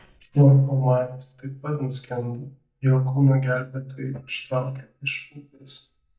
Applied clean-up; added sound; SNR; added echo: neural mask model DeepFilterNet 3.